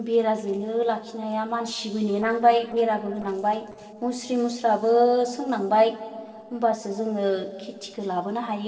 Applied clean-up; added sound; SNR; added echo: neural separator model SepFormer DNS4.